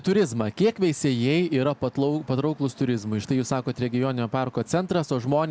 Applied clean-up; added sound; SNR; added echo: none; none; none; none.